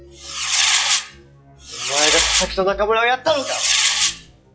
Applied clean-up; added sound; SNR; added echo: classical method log-MMSE.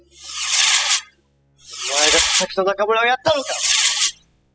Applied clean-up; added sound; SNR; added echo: classical method spectral subtraction.